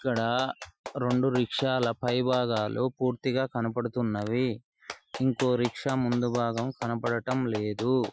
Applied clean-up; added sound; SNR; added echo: classical method Wiener filter.